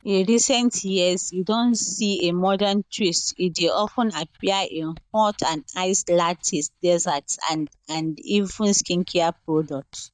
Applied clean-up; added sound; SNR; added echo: neural mask model DeepFilterNet 3.